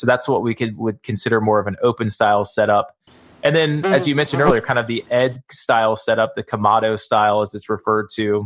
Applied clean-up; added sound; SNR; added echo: none; Insect; 8 dB; none.